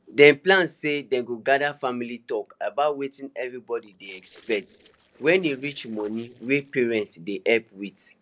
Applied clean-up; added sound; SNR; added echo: neural separator model SepFormer DNS4.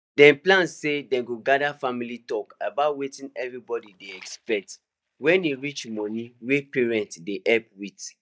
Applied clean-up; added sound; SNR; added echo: neural mask model DeepFilterNet 3.